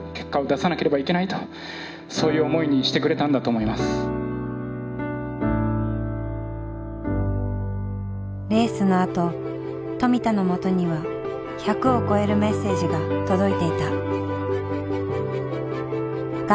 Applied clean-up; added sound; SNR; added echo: none; none; none; none.